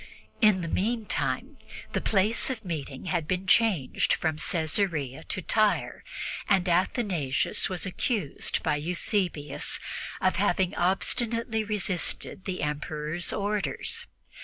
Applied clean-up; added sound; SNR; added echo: none; none; none; none.